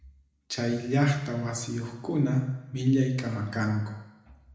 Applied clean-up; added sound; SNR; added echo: none; none; none; reverberation time 0.9 s.